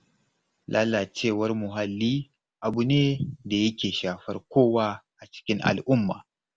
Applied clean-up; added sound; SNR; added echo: none; none; none; none.